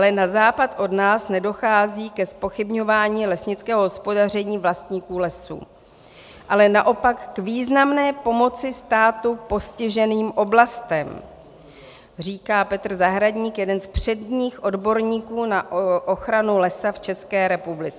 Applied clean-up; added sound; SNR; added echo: none; none; none; none.